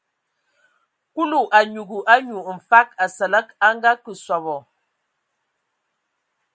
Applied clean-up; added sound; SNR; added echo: none; none; none; none.